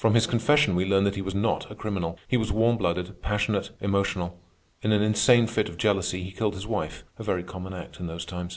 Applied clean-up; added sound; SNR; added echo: none; none; none; none.